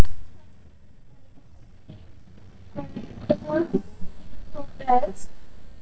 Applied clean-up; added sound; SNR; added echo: neural mask model DeepFilterNet 3.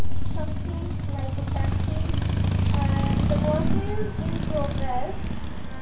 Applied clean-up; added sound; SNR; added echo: none; Motorcycle; 0 dB; reverberation time 0.2 s.